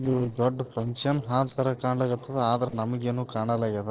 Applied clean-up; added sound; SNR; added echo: neural separator model SepFormer DNS4.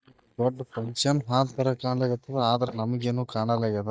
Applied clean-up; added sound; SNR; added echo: neural mask model DeepFilterNet 3.